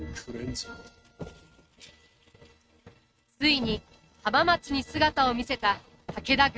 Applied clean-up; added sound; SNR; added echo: neural mask model RNNoise.